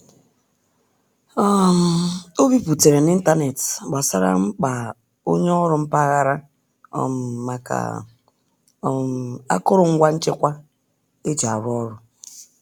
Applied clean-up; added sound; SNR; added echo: none; none; none; none.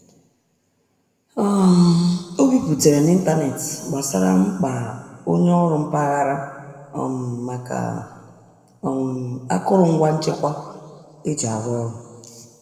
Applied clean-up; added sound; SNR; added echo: none; none; none; reverberation time 1.9 s.